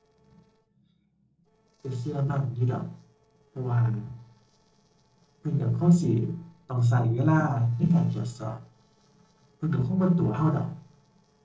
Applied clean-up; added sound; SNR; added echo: neural separator model SepFormer DNS4.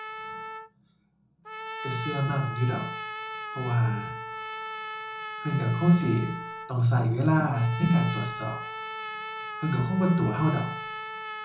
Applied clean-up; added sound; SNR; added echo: none; Trumpet; 9 dB; reverberation time 0.5 s.